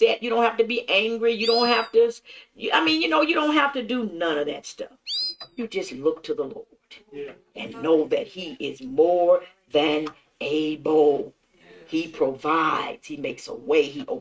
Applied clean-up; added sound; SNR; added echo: neural mask model RNNoise.